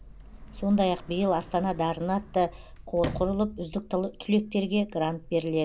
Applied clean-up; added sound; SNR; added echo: none; Sliding door; 14 dB; none.